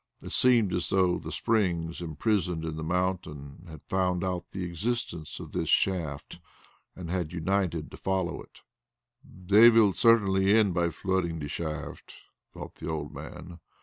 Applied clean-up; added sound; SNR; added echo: none; none; none; none.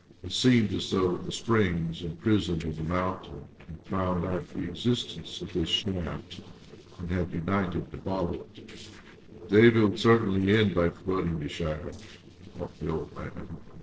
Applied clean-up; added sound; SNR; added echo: neural separator model SepFormer DNS4.